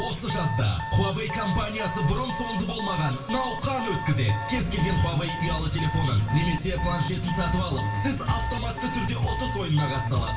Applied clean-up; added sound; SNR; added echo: none; Alarm; 9 dB; reverberation time 0.3 s.